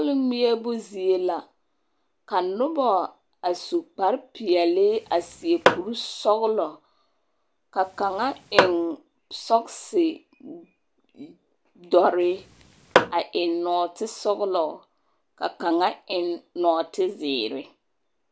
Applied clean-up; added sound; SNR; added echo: none; Tap / Hammer; 0 dB; none.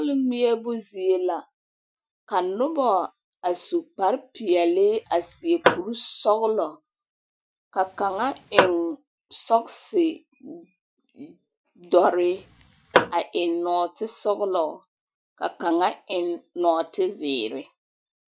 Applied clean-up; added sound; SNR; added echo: classical method Wiener filter.